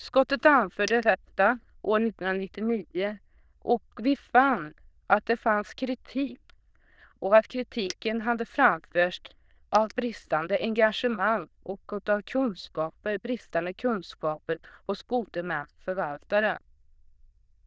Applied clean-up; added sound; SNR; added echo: neural diffusion model UNIVERSE++.